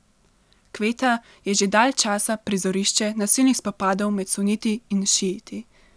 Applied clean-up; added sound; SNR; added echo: none; none; none; none.